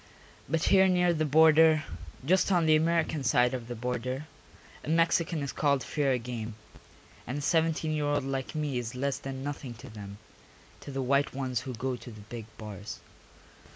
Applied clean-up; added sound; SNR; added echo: none; none; none; none.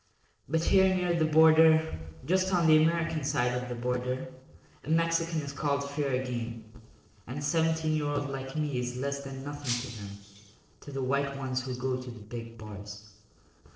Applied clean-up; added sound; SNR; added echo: neural separator model SepFormer DNS4.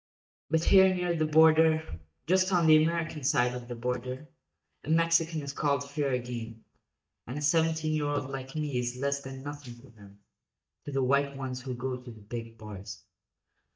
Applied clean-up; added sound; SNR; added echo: neural mask model DeepFilterNet 3.